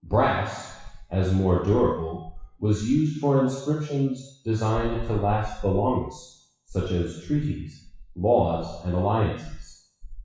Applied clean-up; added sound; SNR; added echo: classical method WPE with log-MMSE.